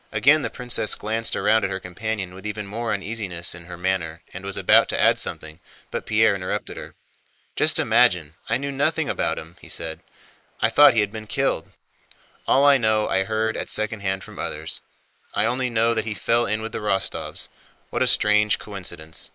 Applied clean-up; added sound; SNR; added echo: neural mask model Resemble Enhance denoiser.